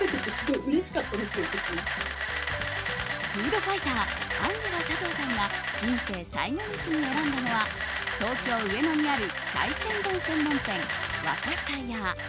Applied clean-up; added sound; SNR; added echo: none; Camera; 1 dB; none.